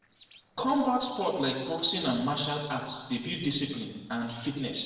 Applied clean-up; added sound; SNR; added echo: neural separator model SepFormer DNS4.